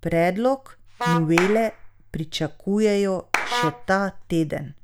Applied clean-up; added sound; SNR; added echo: none; Vehicle horn, car horn, honking + Clapping; 7 dB; none.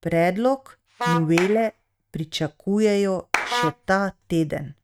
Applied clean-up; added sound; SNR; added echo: neural mask model RNNoise.